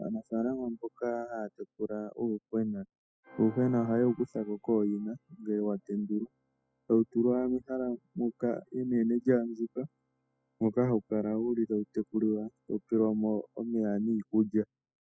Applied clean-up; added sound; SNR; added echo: classical method spectral subtraction.